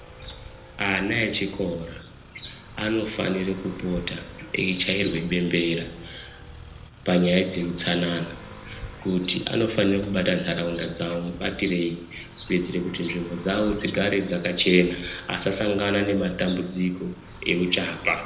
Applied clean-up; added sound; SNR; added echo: none; Motorcycle / Accelerating, revving, vroom; 16 dB; reverberation time 0.7 s.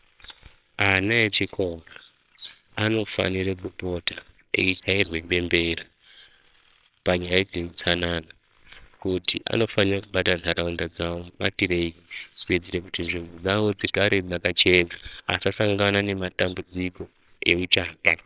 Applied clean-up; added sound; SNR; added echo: neural separator model SepFormer WHAMR!.